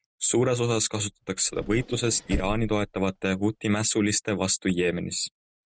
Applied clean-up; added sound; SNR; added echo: neural mask model RNNoise.